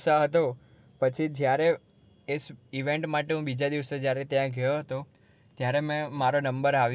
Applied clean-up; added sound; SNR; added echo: none; none; none; none.